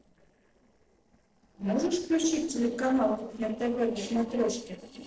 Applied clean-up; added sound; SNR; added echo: neural separator model SepFormer DNS4.